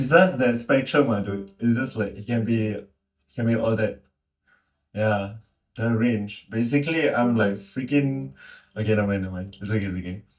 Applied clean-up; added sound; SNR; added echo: neural mask model DeepFilterNet 3.